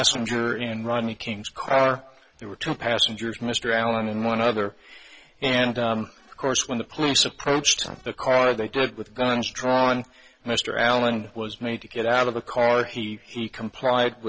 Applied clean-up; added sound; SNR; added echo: none; none; none; none.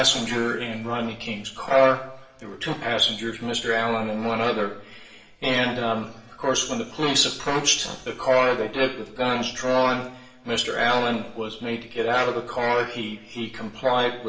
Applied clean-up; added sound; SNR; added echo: none; none; none; reverberation time 1.0 s.